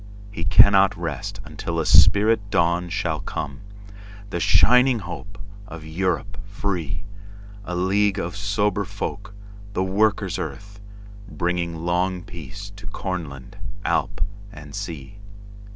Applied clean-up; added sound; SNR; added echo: none; none; none; none.